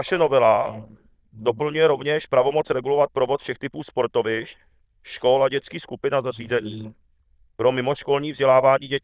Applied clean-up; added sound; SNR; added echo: neural diffusion model UNIVERSE++.